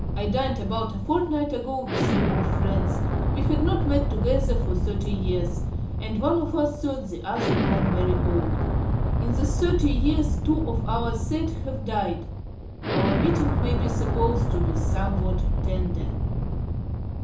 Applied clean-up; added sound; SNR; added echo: none; Explosion; -4 dB; reverberation time 1.2 s.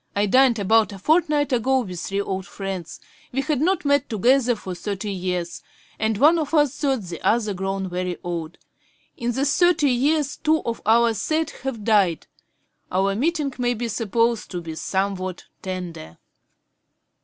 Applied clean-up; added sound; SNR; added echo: none; none; none; none.